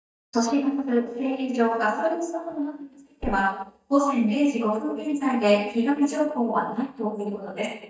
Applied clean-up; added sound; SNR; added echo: neural mask model DeepFilterNet 3.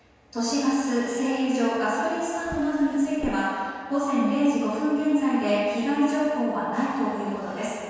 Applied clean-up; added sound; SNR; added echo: none; Drawer open or close; 13 dB; reverberation time 1.9 s.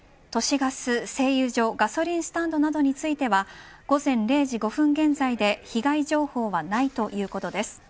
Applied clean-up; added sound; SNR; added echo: none; none; none; none.